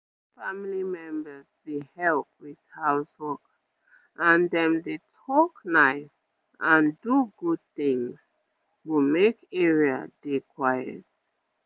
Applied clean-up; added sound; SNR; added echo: none; none; none; none.